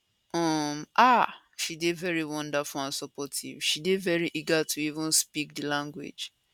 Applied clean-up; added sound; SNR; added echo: none; none; none; none.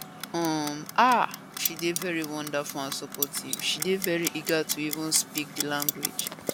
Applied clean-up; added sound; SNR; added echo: none; Clock + Cutlery, silverware; 6 dB; none.